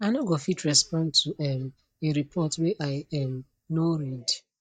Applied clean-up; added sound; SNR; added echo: neural mask model DeepFilterNet 3.